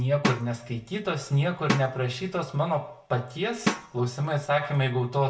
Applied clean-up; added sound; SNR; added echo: none; Drum; 7 dB; reverberation time 0.1 s.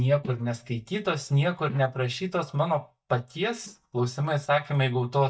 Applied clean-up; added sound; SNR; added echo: neural mask model DeepFilterNet 3.